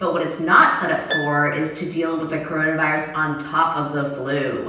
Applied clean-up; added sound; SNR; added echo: none; Harp; 14 dB; reverberation time 0.9 s.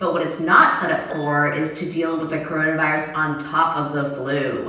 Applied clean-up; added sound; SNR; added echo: neural separator model SepFormer DNS4.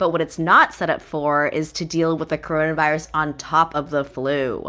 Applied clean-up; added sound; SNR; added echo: none; none; none; none.